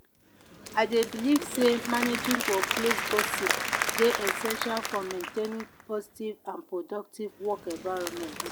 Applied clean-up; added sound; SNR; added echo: none; Applause / Crowd; 3 dB; none.